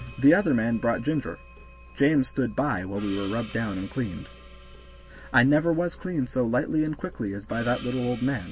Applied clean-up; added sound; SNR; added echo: none; Gong + Clock; 19 dB; none.